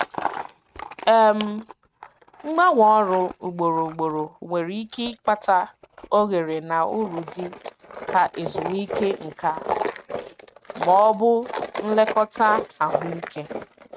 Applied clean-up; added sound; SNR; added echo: neural mask model RNNoise.